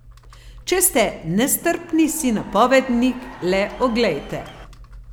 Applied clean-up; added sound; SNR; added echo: none; Crowd / Cheering + Computer keyboard; 19 dB; none.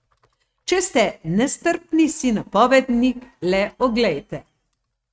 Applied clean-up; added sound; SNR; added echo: neural mask model RNNoise.